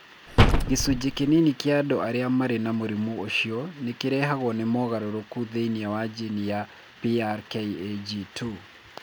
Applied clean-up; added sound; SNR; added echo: none; Slam; -4 dB; none.